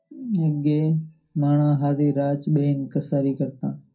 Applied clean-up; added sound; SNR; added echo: none; none; none; reverberation time 0.2 s.